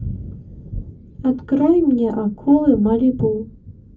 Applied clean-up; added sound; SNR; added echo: none; Thunder; 15 dB; reverberation time 0.3 s.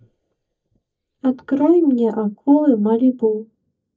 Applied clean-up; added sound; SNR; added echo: neural mask model DeepFilterNet 3.